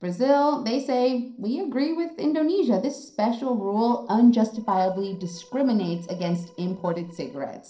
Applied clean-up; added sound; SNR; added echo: neural separator model SepFormer DNS4.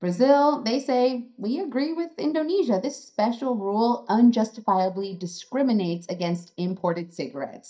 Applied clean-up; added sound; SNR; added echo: neural mask model DeepFilterNet 3.